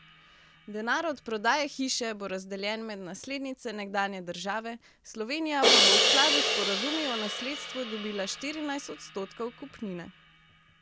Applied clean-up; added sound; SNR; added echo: none; Crash cymbal; -2 dB; none.